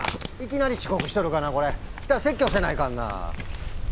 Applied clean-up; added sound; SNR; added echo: none; Walk, footsteps; 3 dB; none.